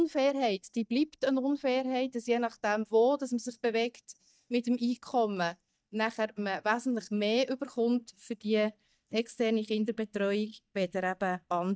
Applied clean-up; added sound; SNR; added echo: neural mask model DeepFilterNet 3.